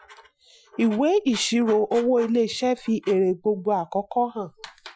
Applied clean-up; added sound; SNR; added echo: classical method Wiener filter.